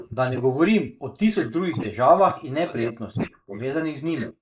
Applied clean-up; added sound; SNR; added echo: neural mask model Resemble Enhance denoiser.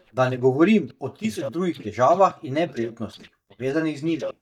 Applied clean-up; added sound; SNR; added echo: neural mask model DeepFilterNet 3.